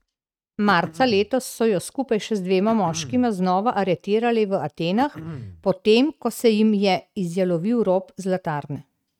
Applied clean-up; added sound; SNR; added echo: neural mask model RNNoise.